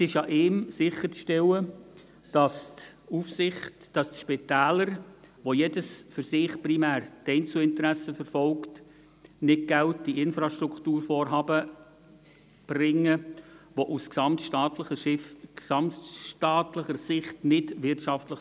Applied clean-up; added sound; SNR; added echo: none; none; none; none.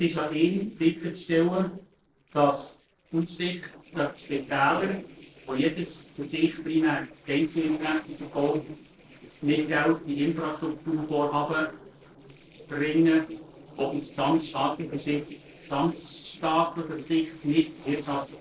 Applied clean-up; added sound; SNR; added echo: neural separator model SepFormer DNS4.